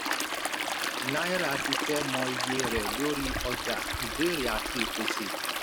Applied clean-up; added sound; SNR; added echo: none; Stream; -2 dB; none.